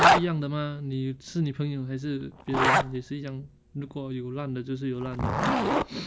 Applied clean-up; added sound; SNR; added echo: none; Zipper (clothing); -3 dB; none.